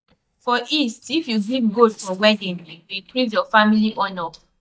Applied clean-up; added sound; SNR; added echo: neural mask model DeepFilterNet 3.